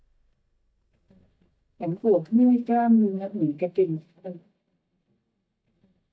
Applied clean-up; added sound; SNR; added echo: neural mask model DeepFilterNet 3.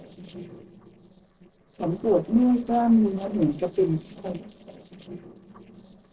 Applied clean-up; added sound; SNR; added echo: neural separator model SepFormer DNS4.